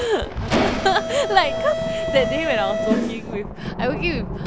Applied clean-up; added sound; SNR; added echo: none; Mechanisms + Thunder; 1 dB; none.